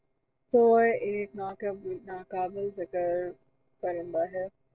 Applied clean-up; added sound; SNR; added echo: neural separator model SepFormer DNS4.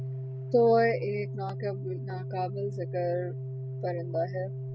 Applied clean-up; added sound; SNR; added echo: none; Organ; 6 dB; none.